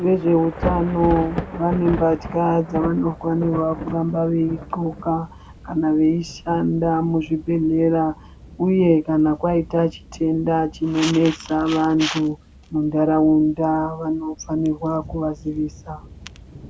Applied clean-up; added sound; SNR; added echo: none; Thunder / Rain; 14 dB; none.